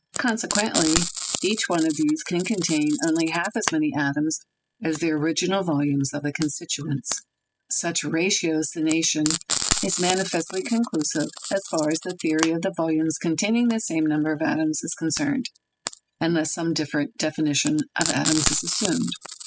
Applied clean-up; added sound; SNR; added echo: classical method spectral subtraction.